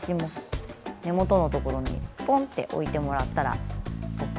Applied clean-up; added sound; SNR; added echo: none; none; none; none.